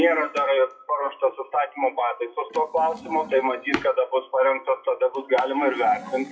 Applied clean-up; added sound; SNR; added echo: classical method WPE with log-MMSE.